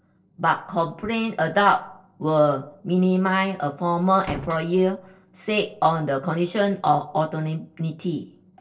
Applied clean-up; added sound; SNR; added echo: neural separator model SepFormer DNS4.